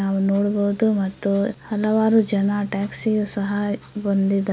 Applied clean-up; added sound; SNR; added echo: none; none; none; none.